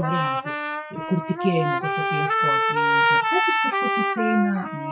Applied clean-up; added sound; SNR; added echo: classical method WPE with log-MMSE.